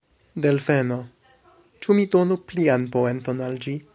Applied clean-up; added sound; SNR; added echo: none; none; none; none.